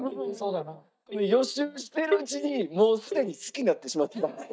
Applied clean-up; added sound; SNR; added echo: neural mask model DeepFilterNet 3.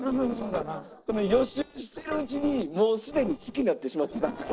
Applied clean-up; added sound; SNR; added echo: neural separator model SepFormer DNS4.